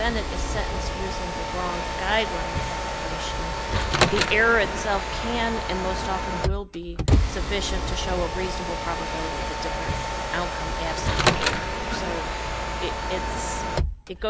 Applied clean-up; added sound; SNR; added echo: none; Mechanisms + Microwave oven; -4 dB; none.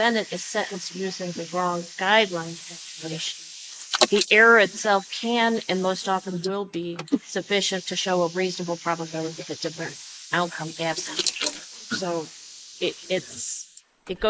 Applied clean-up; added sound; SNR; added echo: neural mask model Resemble Enhance denoiser.